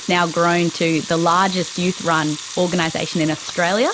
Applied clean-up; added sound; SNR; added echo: none; Sink (filling or washing) / Water tap, faucet / Liquid; 13 dB; none.